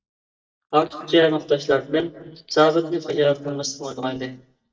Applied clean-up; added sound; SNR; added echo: neural mask model DeepFilterNet 3.